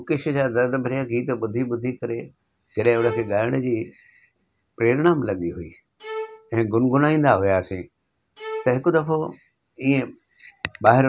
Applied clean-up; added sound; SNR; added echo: none; Bowed string instrument; 13 dB; none.